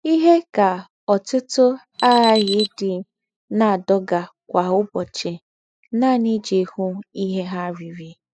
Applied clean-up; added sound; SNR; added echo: classical method spectral subtraction.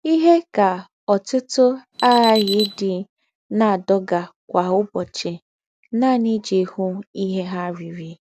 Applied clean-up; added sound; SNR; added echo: none; Alarm; 10 dB; none.